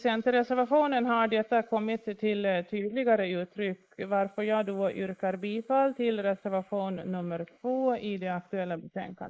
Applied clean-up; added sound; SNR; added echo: neural mask model Resemble Enhance denoiser.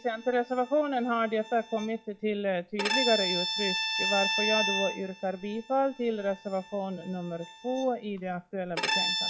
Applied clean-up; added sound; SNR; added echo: classical method log-MMSE.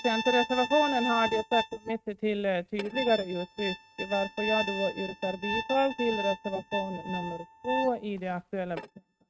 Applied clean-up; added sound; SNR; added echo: neural mask model RNNoise.